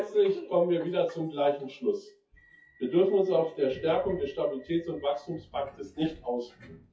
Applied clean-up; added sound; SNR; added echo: classical method WPE with log-MMSE.